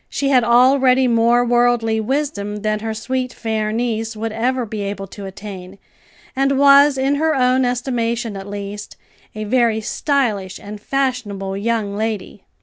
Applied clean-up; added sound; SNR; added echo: none; none; none; none.